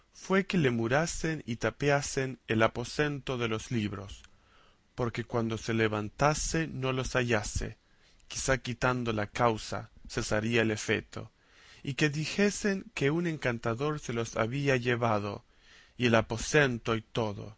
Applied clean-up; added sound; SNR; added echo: none; none; none; none.